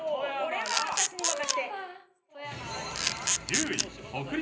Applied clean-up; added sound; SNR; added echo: none; Camera; -3 dB; reverberation time 0.5 s.